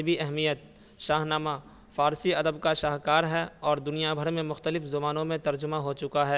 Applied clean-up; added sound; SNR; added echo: none; none; none; none.